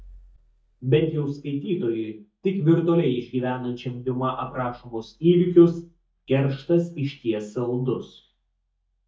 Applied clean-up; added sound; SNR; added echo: neural mask model DeepFilterNet 3.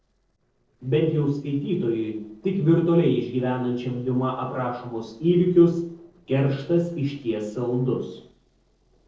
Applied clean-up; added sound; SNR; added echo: neural separator model SepFormer DNS4.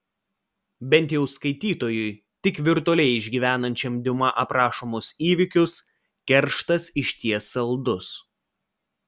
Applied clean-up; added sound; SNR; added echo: none; none; none; none.